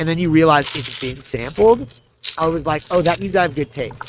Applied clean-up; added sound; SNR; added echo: neural mask model RNNoise.